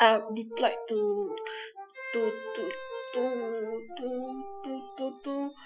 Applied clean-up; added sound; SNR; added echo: classical method Wiener filter.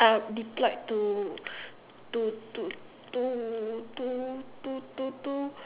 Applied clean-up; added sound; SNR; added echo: none; none; none; none.